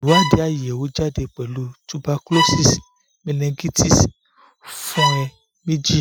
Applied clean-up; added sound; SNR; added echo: classical method Wiener filter.